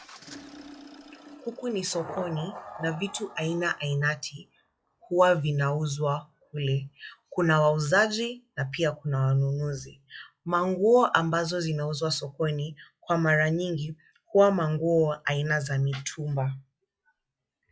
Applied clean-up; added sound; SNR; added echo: classical method log-MMSE.